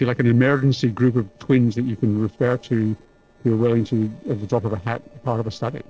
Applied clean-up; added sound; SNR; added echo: neural separator model SepFormer DNS4.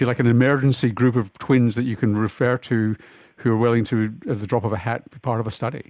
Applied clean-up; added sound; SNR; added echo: none; none; none; none.